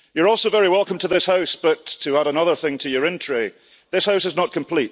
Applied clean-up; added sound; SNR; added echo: none; none; none; none.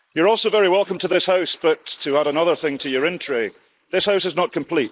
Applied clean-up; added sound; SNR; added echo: neural mask model Resemble Enhance denoiser.